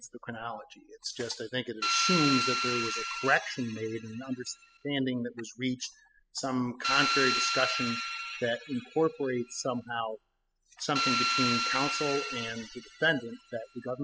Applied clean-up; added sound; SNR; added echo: classical method spectral subtraction.